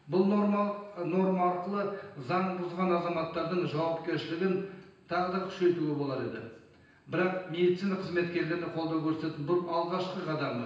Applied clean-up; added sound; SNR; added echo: none; none; none; reverberation time 0.9 s.